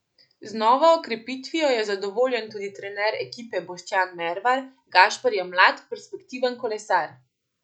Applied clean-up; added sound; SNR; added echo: none; none; none; none.